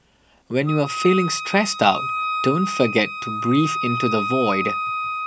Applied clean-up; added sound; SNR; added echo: none; Wind instrument, woodwind instrument; 5 dB; none.